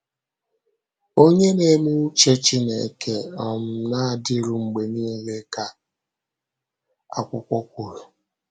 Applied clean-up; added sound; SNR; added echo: none; none; none; none.